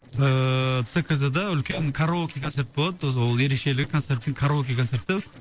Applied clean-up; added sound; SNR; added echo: neural separator model SepFormer DNS4.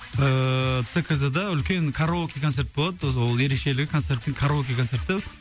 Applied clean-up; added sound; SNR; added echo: none; none; none; none.